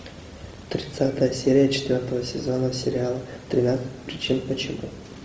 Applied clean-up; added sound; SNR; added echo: none; none; none; none.